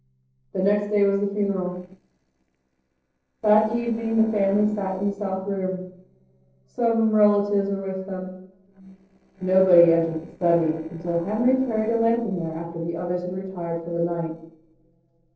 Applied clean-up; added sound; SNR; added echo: neural separator model SepFormer DNS4.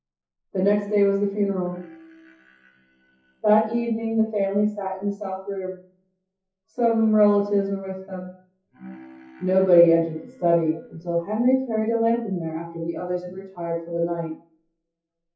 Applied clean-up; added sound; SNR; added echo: classical method WPE with log-MMSE.